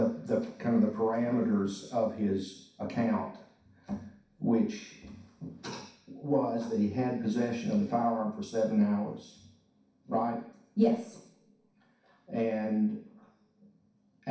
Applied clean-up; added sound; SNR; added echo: none; none; none; reverberation time 0.6 s.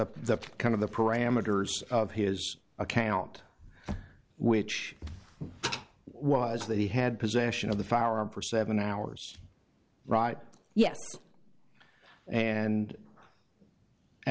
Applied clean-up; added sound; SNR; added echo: none; none; none; none.